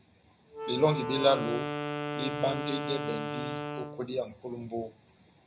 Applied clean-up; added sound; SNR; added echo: none; Wind instrument, woodwind instrument; 4 dB; reverberation time 0.5 s.